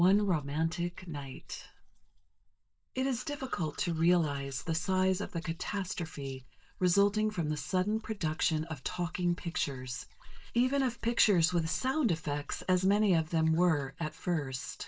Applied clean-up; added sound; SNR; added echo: neural mask model DeepFilterNet 3.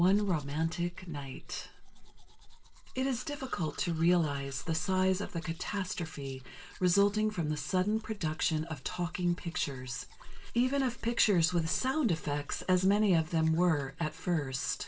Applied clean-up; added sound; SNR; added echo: none; Domestic sounds, home sounds; 16 dB; reverberation time 0.2 s.